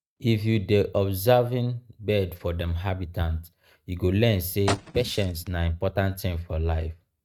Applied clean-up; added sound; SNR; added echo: neural mask model RNNoise.